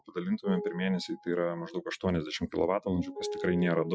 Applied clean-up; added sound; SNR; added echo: classical method Wiener filter.